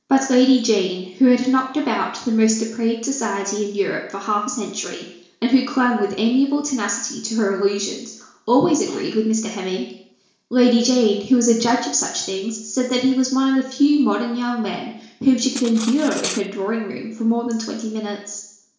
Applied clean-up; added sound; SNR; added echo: neural separator model SepFormer DNS4.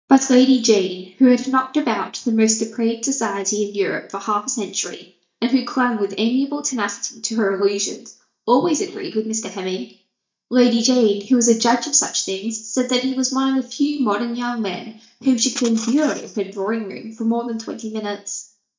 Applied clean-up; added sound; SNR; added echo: neural mask model DeepFilterNet 3.